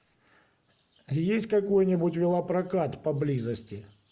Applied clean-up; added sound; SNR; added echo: none; none; none; none.